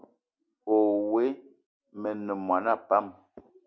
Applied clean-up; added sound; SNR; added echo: none; none; none; none.